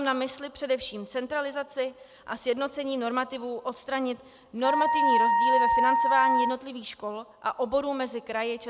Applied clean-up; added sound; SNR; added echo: none; Wind instrument, woodwind instrument; -5 dB; none.